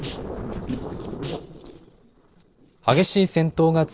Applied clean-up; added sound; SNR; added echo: neural separator model SepFormer DNS4.